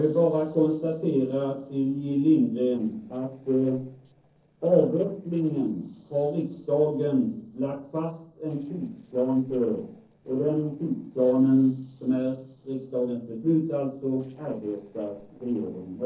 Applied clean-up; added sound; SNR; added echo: neural separator model SepFormer DNS4.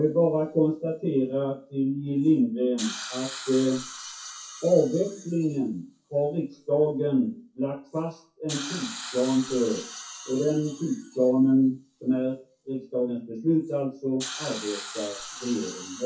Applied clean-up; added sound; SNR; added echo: classical method WPE with log-MMSE.